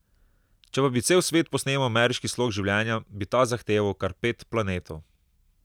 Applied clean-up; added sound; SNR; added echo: none; none; none; none.